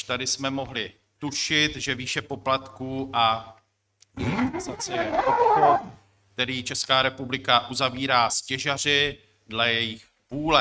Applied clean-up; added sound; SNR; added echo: neural mask model RNNoise.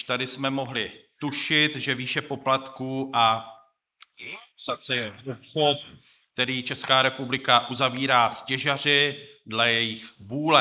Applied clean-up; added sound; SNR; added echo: neural mask model Resemble Enhance denoiser.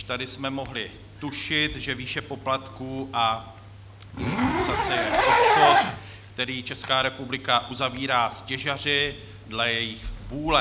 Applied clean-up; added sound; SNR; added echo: none; Zipper (clothing); 0 dB; none.